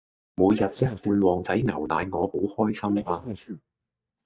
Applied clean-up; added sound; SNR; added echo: neural mask model DeepFilterNet 3.